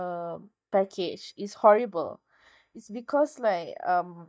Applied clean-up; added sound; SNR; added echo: neural mask model DeepFilterNet 3.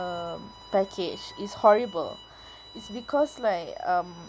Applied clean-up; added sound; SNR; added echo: none; Bowed string instrument; 20 dB; none.